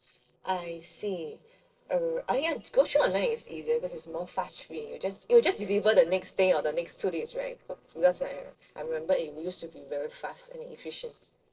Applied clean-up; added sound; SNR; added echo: neural separator model SepFormer DNS4.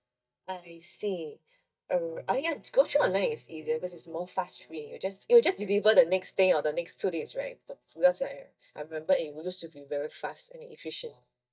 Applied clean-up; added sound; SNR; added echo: neural mask model DeepFilterNet 3.